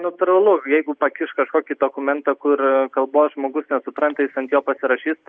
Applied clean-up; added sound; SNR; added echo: none; none; none; none.